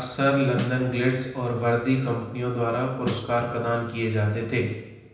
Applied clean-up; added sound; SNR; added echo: none; Snare drum; 15 dB; reverberation time 0.9 s.